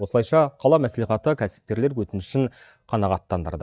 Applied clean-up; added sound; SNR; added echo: neural mask model DeepFilterNet 3.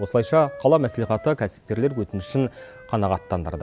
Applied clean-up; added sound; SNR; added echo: none; Wind instrument, woodwind instrument; 20 dB; none.